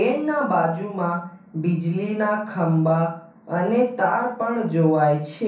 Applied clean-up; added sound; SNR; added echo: none; none; none; reverberation time 0.6 s.